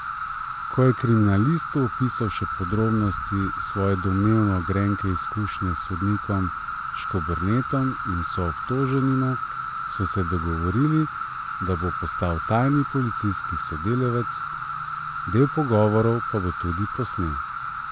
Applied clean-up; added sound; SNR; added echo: none; Insect; 6 dB; none.